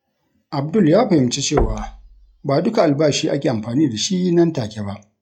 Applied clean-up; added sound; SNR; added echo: classical method log-MMSE.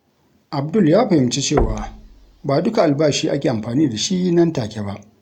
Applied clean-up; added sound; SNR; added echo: none; Knock; 11 dB; none.